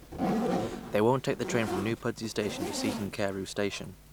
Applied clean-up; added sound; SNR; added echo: none; Zipper (clothing); 3 dB; none.